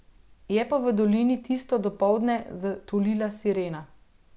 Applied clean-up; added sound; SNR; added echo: none; none; none; none.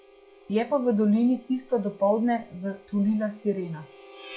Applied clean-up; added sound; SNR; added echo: classical method log-MMSE.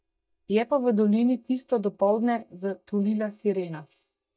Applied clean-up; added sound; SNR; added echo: neural mask model DeepFilterNet 3.